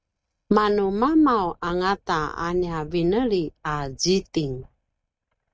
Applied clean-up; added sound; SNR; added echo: neural mask model RNNoise.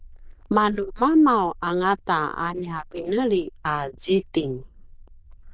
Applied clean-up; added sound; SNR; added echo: neural diffusion model UNIVERSE++.